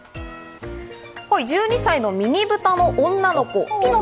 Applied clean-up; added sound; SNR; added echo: none; none; none; none.